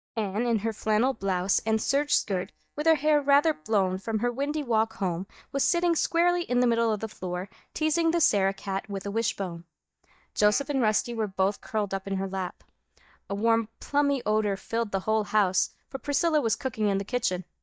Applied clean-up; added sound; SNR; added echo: neural mask model DeepFilterNet 3.